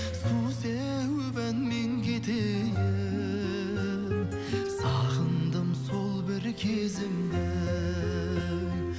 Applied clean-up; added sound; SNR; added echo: none; none; none; none.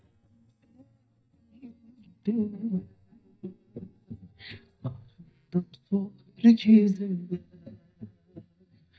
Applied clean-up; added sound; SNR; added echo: neural mask model DeepFilterNet 3.